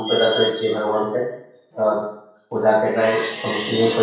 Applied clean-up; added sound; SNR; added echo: none; Wind instrument, woodwind instrument; 18 dB; reverberation time 0.7 s.